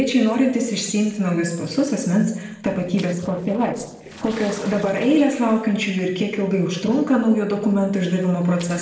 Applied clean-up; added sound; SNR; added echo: neural separator model SepFormer DNS4.